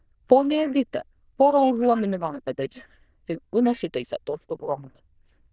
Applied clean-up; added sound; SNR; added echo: neural diffusion model UNIVERSE++.